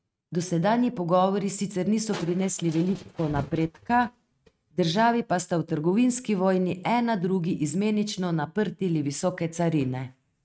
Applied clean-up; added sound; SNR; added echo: neural mask model RNNoise.